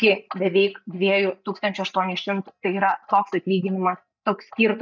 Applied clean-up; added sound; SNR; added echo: neural mask model DeepFilterNet 3.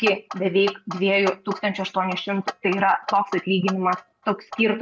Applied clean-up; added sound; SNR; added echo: none; Clock; 13 dB; none.